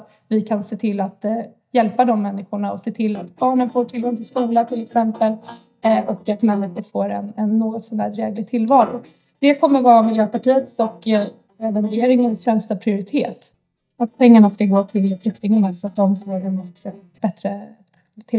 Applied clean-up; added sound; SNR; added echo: neural mask model DeepFilterNet 3.